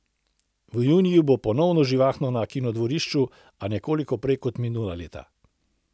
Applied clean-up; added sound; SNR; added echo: none; none; none; none.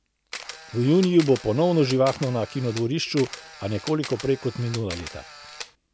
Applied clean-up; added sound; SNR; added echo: none; Camera; 15 dB; none.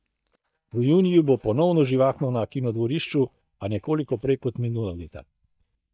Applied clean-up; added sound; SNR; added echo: neural mask model DeepFilterNet 3.